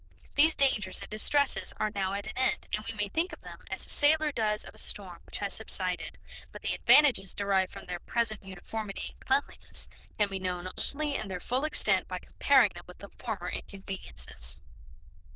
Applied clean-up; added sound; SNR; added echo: neural diffusion model UNIVERSE++.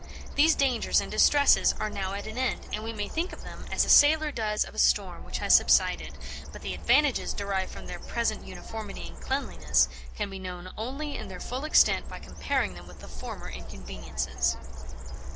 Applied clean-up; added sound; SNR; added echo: none; Bird; 6 dB; none.